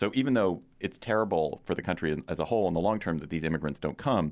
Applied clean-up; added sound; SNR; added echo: none; none; none; none.